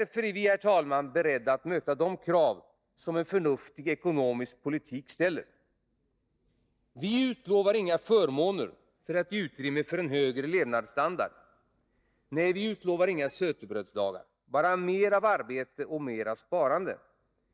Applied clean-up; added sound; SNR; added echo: neural mask model DeepFilterNet 3.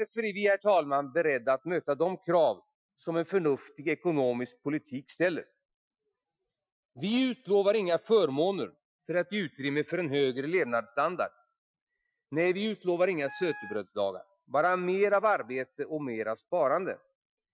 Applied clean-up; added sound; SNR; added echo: classical method Wiener filter.